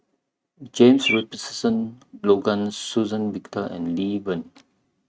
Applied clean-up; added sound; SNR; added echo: neural mask model RNNoise.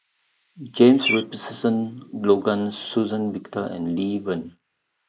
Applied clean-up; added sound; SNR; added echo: neural mask model Resemble Enhance denoiser.